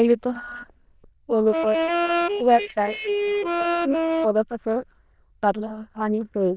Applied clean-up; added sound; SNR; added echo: neural diffusion model UNIVERSE++.